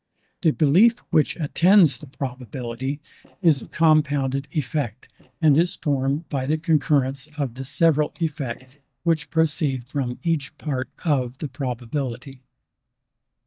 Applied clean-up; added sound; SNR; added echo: neural mask model DeepFilterNet 3.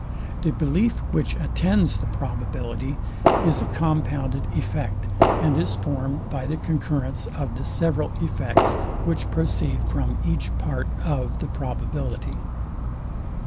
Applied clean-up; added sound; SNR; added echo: none; Fireworks + Insect; -2 dB; none.